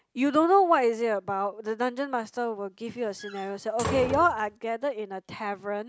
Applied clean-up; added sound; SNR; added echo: none; Slam; 10 dB; none.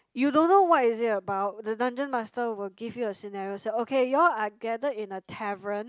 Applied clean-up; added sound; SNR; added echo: none; none; none; none.